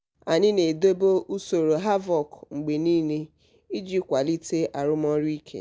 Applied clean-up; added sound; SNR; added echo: none; none; none; none.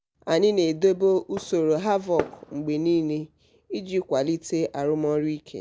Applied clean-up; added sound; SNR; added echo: none; Fireworks; 15 dB; none.